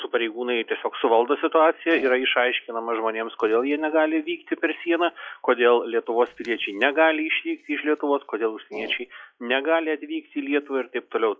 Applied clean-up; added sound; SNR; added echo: classical method log-MMSE.